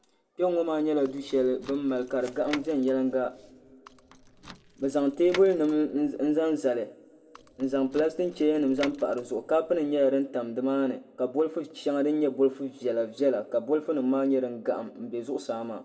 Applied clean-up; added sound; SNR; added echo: none; Door / Car; 19 dB; reverberation time 2.0 s.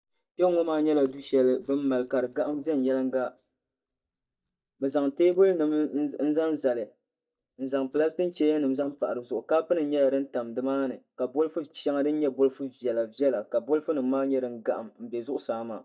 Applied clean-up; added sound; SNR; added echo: neural mask model DeepFilterNet 3.